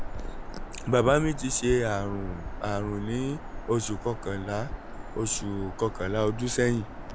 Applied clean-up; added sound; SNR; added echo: none; Bird vocalization, bird call, bird song; 7 dB; none.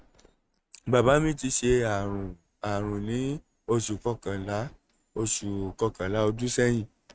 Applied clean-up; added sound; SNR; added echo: neural mask model RNNoise.